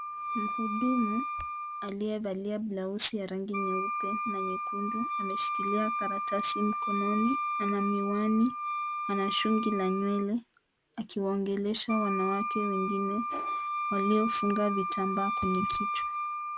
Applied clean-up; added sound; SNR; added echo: none; Wind instrument, woodwind instrument; 3 dB; none.